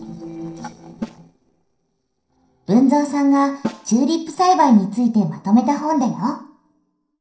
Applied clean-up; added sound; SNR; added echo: neural separator model SepFormer DNS4.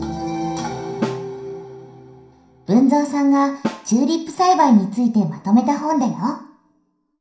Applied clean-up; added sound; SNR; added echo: none; Snare drum; 14 dB; reverberation time 0.5 s.